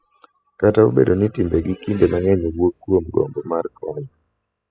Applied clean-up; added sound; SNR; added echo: classical method spectral subtraction.